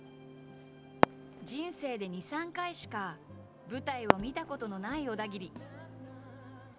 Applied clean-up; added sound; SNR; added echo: none; Fireworks; -3 dB; none.